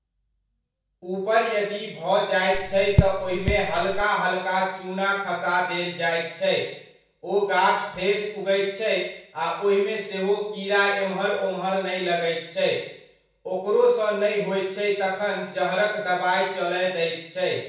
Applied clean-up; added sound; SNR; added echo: none; Raindrop / Drip; 1 dB; reverberation time 0.6 s.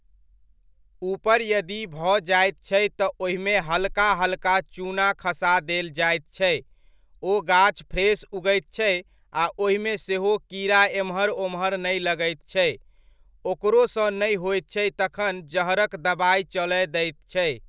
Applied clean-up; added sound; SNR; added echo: none; none; none; none.